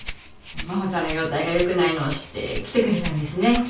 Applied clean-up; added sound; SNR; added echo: none; Rattle (instrument); 11 dB; reverberation time 0.3 s.